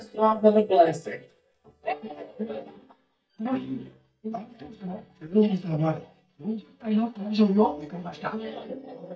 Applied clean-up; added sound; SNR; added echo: neural mask model DeepFilterNet 3.